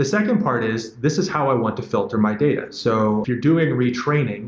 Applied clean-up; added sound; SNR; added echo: none; none; none; none.